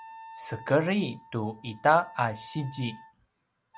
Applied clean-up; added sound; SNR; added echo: none; Wind instrument, woodwind instrument; 19 dB; none.